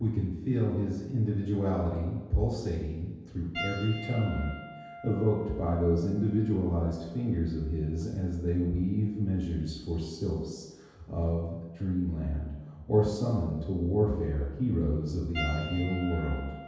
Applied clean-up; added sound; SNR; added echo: none; Piano; 17 dB; reverberation time 1.2 s.